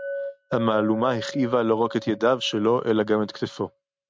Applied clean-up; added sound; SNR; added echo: neural mask model RNNoise.